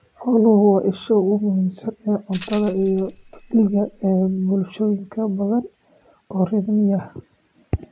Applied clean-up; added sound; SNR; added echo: none; Tambourine; 5 dB; none.